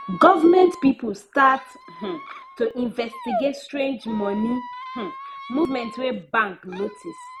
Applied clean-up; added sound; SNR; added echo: none; Squeak; 14 dB; none.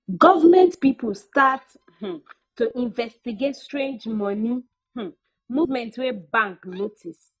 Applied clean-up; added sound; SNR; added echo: neural mask model DeepFilterNet 3.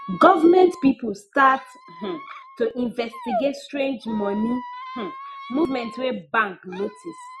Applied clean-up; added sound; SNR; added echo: classical method Wiener filter.